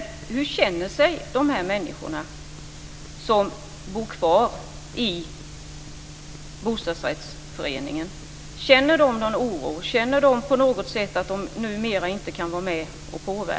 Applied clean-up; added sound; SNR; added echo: none; none; none; none.